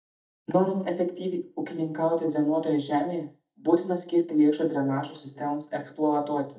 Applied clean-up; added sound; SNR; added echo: neural mask model DeepFilterNet 3.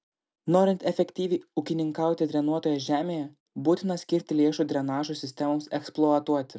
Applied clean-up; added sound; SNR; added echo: none; none; none; none.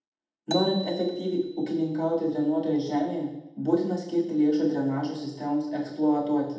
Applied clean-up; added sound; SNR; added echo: none; Marimba, xylophone; 13 dB; reverberation time 0.8 s.